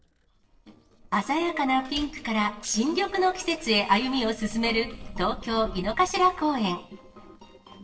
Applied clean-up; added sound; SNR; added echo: neural separator model SepFormer DNS4.